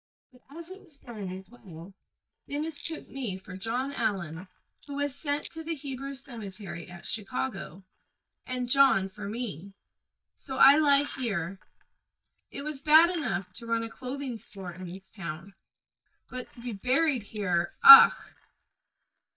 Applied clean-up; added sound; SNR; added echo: neural mask model DeepFilterNet 3.